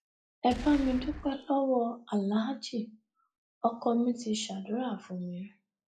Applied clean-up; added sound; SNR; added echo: classical method log-MMSE.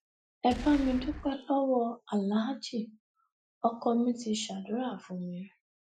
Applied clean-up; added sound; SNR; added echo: classical method Wiener filter.